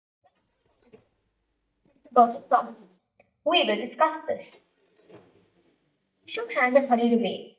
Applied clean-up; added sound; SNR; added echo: neural mask model DeepFilterNet 3.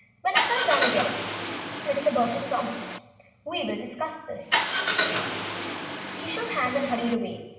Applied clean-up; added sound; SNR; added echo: none; Car; -1 dB; reverberation time 1.0 s.